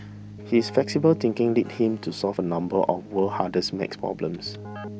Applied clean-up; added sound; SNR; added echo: none; Keyboard (musical); 15 dB; none.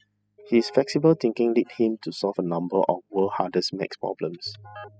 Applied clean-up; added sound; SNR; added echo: classical method spectral subtraction.